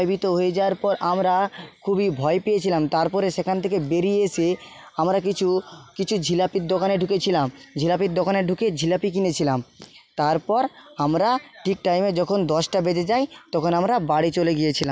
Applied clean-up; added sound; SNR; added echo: none; none; none; none.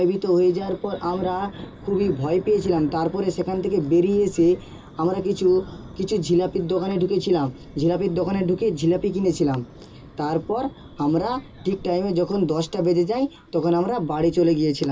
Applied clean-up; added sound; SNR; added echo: none; Thunder; 19 dB; reverberation time 0.2 s.